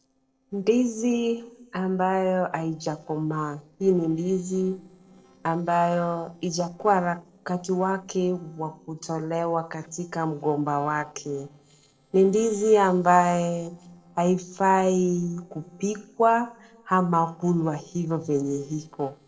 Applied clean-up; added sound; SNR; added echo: neural separator model SepFormer DNS4.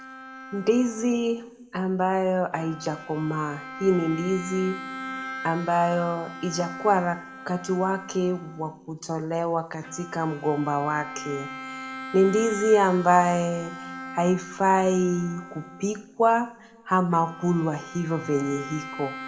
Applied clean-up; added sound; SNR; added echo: none; Bowed string instrument; 14 dB; reverberation time 1.3 s.